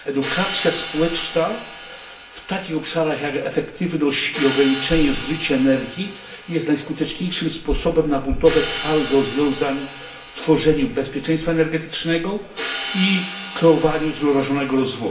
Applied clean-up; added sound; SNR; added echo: none; Hi-hat; 11 dB; reverberation time 0.8 s.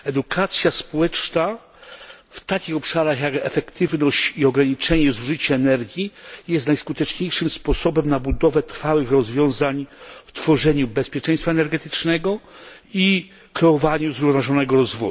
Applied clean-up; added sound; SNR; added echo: none; none; none; none.